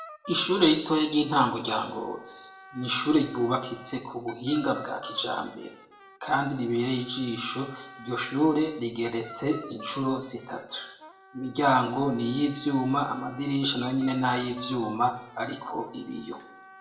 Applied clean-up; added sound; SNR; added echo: none; Wind instrument, woodwind instrument; 19 dB; reverberation time 0.6 s.